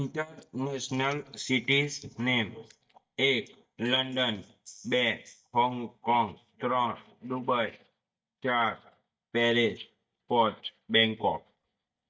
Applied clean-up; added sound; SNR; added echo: neural mask model DeepFilterNet 3.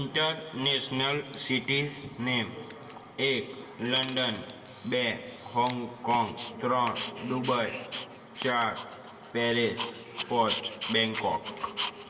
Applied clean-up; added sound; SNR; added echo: none; Dog; 12 dB; reverberation time 2.8 s.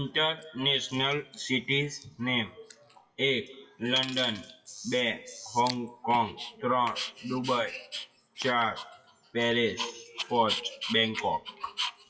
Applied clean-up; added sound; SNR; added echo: classical method WPE with log-MMSE.